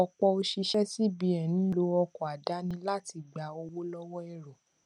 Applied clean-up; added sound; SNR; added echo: none; none; none; none.